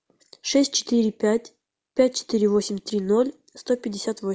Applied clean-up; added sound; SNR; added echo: none; none; none; none.